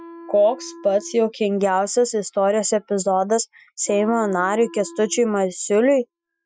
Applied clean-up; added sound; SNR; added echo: classical method Wiener filter.